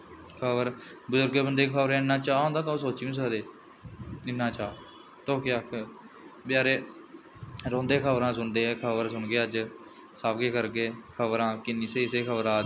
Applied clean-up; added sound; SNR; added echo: none; none; none; none.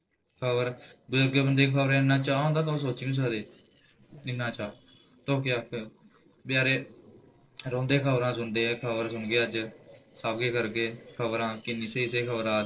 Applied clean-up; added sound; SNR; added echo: neural separator model SepFormer DNS4.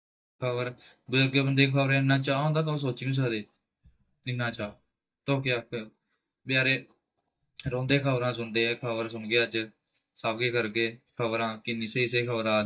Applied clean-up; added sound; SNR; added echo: neural mask model DeepFilterNet 3.